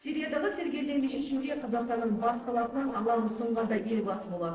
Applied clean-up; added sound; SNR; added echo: neural separator model SepFormer DNS4.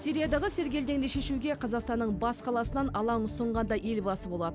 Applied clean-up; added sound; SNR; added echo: none; none; none; none.